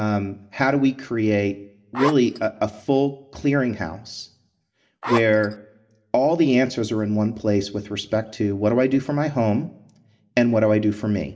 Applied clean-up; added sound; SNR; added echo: none; Zipper (clothing); 7 dB; reverberation time 0.5 s.